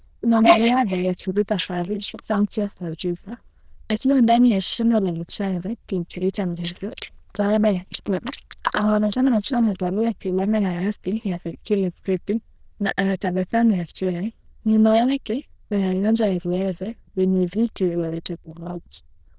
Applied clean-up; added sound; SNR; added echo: neural diffusion model UNIVERSE++.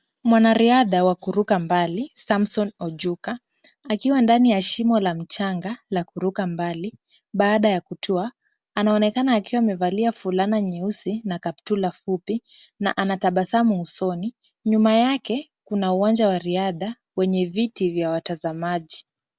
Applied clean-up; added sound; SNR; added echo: none; none; none; none.